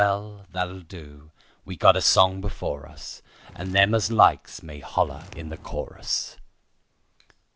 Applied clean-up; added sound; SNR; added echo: none; Walk, footsteps; 17 dB; none.